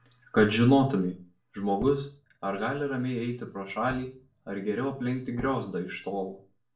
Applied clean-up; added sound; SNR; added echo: neural separator model SepFormer DNS4.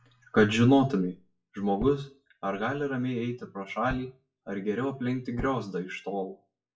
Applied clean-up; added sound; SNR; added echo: classical method WPE with log-MMSE.